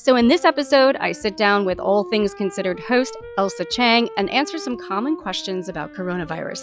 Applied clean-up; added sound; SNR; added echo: classical method log-MMSE.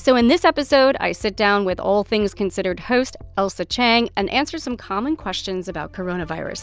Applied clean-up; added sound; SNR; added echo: none; none; none; none.